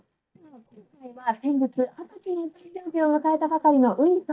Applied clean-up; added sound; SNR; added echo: neural mask model DeepFilterNet 3.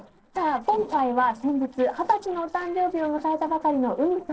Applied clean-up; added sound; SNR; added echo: neural separator model SepFormer DNS4.